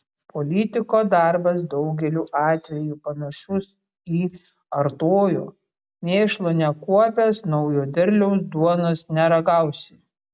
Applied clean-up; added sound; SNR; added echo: none; none; none; none.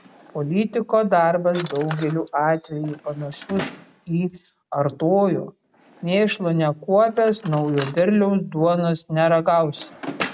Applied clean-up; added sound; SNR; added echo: none; Drawer open or close; 17 dB; none.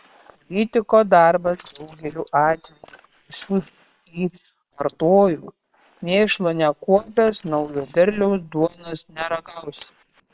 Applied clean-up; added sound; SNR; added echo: neural separator model SepFormer WHAM!.